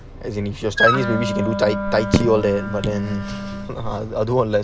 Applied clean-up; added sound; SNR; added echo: none; Wind instrument, woodwind instrument + Raindrop / Drip; 1 dB; none.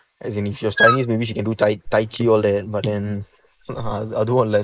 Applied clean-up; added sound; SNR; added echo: neural mask model Resemble Enhance denoiser.